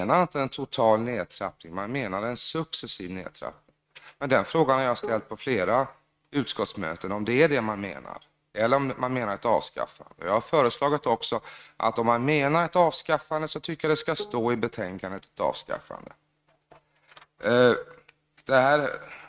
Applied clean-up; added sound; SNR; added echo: neural mask model RNNoise.